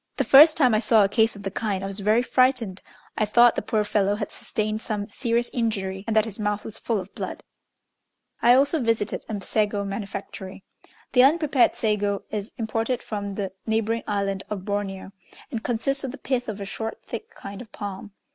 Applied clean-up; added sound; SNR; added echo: none; none; none; none.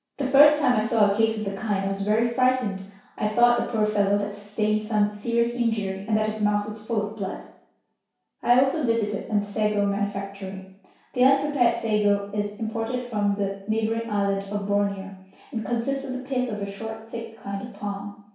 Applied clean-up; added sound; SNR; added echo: none; none; none; reverberation time 0.6 s.